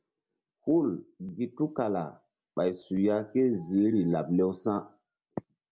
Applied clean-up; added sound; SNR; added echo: none; none; none; none.